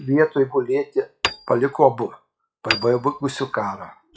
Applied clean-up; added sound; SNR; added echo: classical method WPE with log-MMSE.